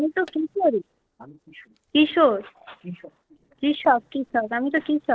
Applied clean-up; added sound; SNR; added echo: neural separator model SepFormer DNS4.